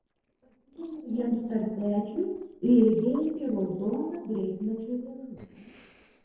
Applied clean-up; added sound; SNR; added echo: neural separator model SepFormer DNS4.